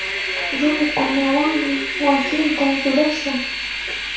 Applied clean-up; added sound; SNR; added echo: none; Train; 4 dB; reverberation time 0.6 s.